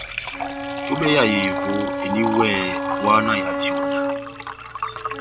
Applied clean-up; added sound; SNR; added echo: none; Bowed string instrument + Liquid; 2 dB; none.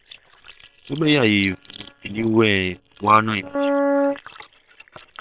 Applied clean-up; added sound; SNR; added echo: neural separator model SepFormer WHAM!.